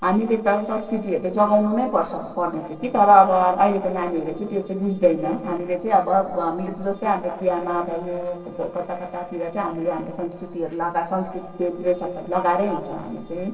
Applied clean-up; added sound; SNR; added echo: neural separator model SepFormer DNS4.